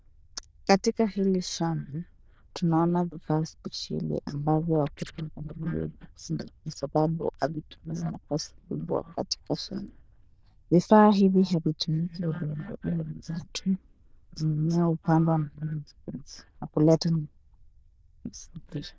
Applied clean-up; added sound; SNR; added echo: neural diffusion model UNIVERSE++.